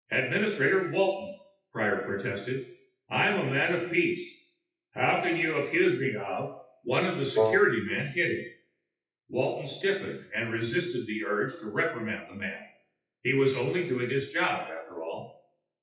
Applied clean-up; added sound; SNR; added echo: classical method WPE with log-MMSE.